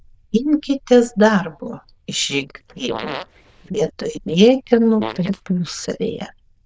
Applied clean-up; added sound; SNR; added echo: neural diffusion model UNIVERSE++.